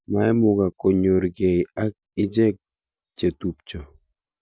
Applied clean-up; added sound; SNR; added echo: none; none; none; none.